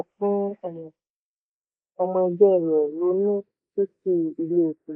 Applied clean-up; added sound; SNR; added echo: neural mask model Resemble Enhance denoiser.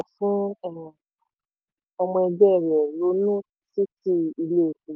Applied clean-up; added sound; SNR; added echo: none; none; none; none.